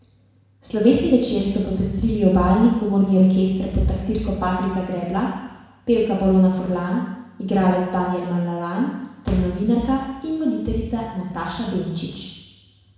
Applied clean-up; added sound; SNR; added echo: none; none; none; reverberation time 1.1 s.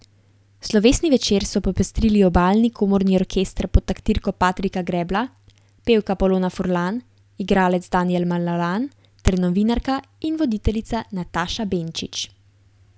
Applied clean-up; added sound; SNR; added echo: none; none; none; none.